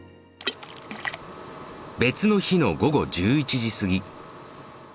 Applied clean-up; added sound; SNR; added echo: none; Water / Splash, splatter; 14 dB; none.